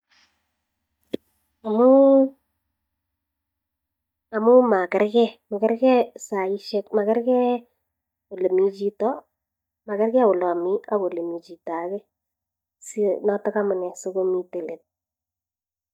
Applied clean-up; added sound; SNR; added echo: neural mask model DeepFilterNet 3.